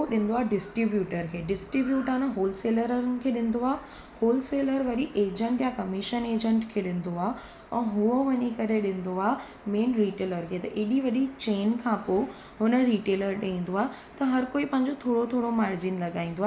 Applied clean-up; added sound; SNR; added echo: none; none; none; none.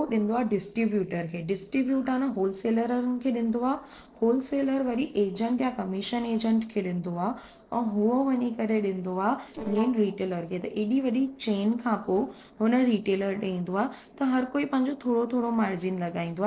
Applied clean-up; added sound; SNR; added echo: neural separator model SepFormer DNS4.